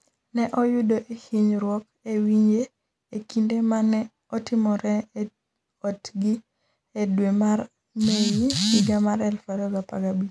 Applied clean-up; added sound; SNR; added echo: none; none; none; none.